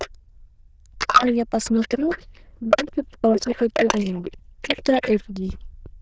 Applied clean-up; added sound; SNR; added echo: neural diffusion model UNIVERSE++.